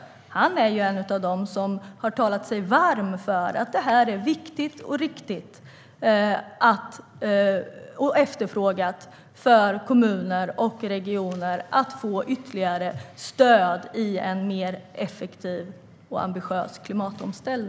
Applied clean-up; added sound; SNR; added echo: none; none; none; none.